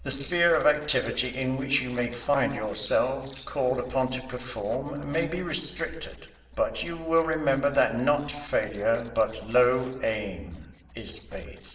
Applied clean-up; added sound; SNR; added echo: neural separator model SepFormer DNS4.